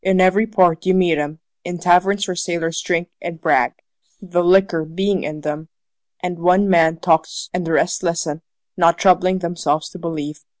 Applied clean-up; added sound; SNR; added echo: none; none; none; none.